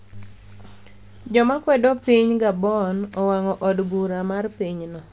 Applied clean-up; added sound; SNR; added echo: none; none; none; none.